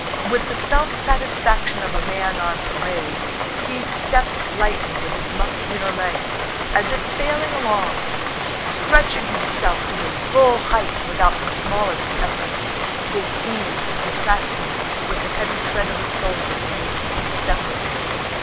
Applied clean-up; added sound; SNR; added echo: none; Rain; 1 dB; none.